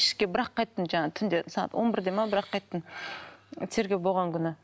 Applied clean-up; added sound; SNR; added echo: none; none; none; none.